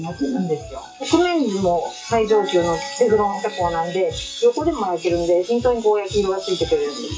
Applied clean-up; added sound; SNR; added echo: classical method WPE with log-MMSE.